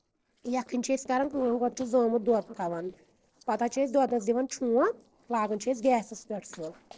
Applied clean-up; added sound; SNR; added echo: neural separator model SepFormer DNS4.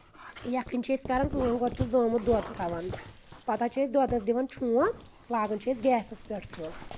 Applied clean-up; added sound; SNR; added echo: none; Dog; 12 dB; none.